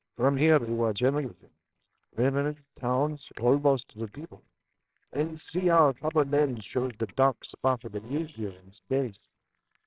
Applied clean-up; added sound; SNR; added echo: neural separator model SepFormer WHAMR!.